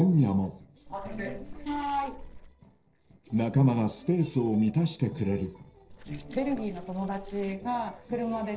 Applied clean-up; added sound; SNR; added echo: neural separator model SepFormer DNS4.